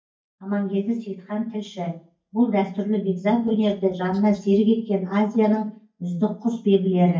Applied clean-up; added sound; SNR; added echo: neural mask model DeepFilterNet 3.